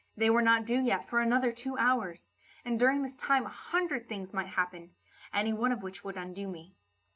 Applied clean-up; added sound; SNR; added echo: none; none; none; none.